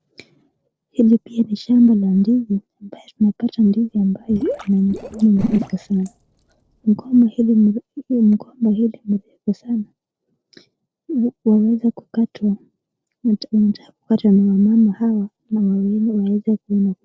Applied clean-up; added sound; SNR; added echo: neural separator model SepFormer DNS4.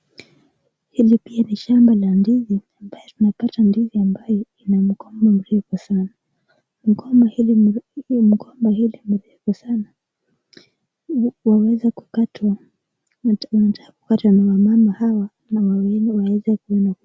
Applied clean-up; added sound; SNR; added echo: none; none; none; none.